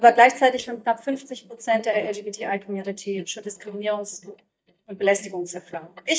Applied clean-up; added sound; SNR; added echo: neural mask model DeepFilterNet 3.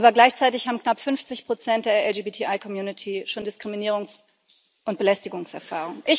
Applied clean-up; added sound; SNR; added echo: none; none; none; none.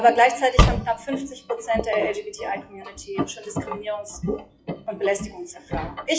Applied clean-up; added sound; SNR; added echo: classical method WPE with log-MMSE.